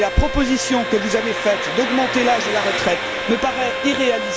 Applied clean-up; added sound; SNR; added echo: none; Bowed string instrument + Engine; 4 dB; none.